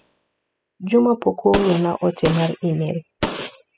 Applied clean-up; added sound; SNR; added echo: classical method spectral subtraction.